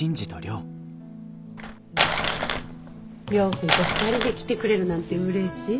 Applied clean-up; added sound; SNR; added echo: none; Crumpling, crinkling; 0 dB; none.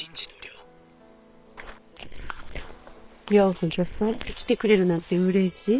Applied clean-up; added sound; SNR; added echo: neural separator model SepFormer WHAM!.